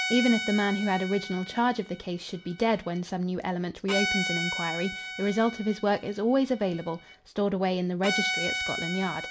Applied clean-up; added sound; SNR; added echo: none; Bowed string instrument; 7 dB; none.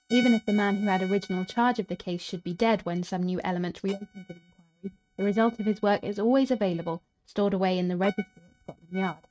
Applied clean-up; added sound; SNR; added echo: neural mask model RNNoise.